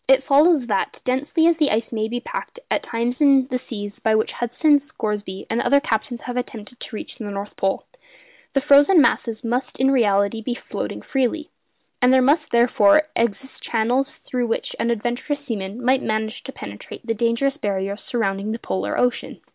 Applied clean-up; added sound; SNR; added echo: none; none; none; none.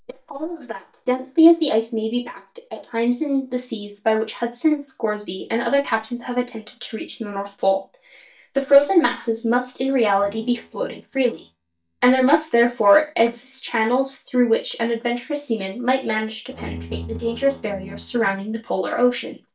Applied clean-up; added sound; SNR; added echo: neural mask model DeepFilterNet 3.